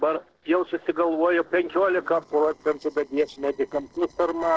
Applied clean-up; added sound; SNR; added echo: neural separator model SepFormer DNS4.